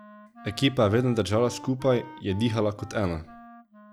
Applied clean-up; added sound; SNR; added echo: none; Wind instrument, woodwind instrument; 19 dB; none.